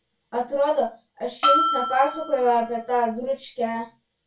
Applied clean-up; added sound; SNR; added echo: none; Bell; 1 dB; reverberation time 0.2 s.